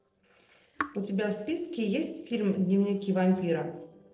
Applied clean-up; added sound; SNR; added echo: neural separator model SepFormer DNS4.